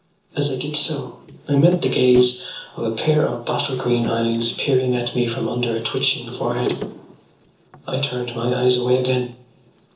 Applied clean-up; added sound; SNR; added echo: neural separator model SepFormer DNS4.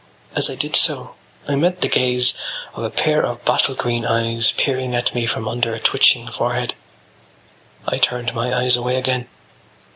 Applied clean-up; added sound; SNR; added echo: none; none; none; none.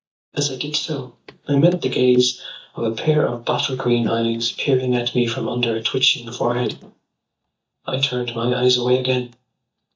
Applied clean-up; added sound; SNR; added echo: neural mask model DeepFilterNet 3.